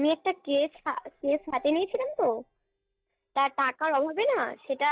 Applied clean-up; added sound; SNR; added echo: neural mask model DeepFilterNet 3.